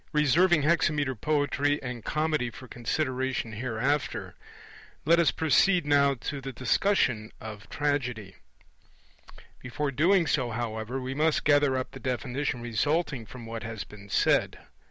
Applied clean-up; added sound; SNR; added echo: none; none; none; none.